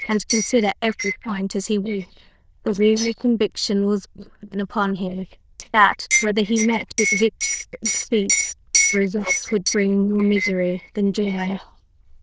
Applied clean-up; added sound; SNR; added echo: neural diffusion model UNIVERSE++.